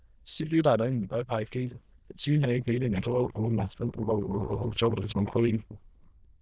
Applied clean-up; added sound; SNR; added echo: neural diffusion model UNIVERSE++.